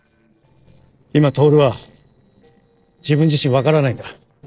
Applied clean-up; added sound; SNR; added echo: neural separator model SepFormer DNS4.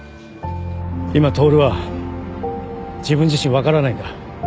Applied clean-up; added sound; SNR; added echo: none; none; none; none.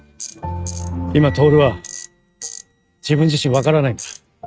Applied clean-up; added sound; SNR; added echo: neural mask model RNNoise.